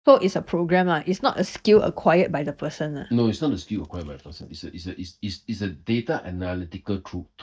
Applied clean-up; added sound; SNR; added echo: neural mask model DeepFilterNet 3.